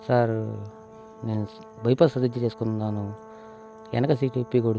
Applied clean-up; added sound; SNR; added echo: none; Brass instrument; 20 dB; none.